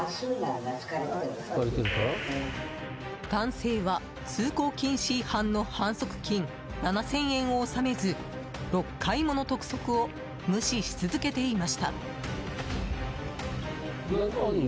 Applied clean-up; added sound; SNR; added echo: none; none; none; none.